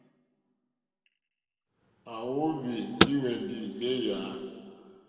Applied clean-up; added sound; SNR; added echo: none; Car; -2 dB; reverberation time 1.9 s.